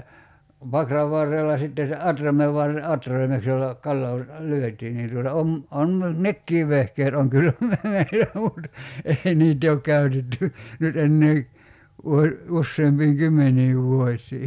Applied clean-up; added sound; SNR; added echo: none; none; none; none.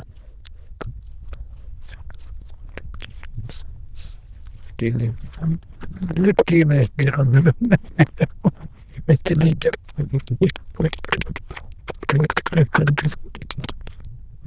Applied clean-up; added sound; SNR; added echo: neural diffusion model UNIVERSE++.